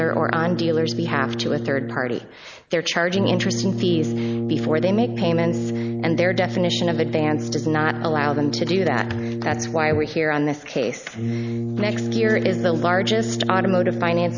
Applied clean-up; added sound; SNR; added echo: none; Brass instrument; 4 dB; none.